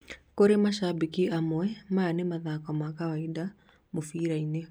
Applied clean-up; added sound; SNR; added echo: none; none; none; none.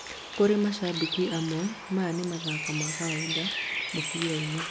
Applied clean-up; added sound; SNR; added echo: none; Bird; 4 dB; none.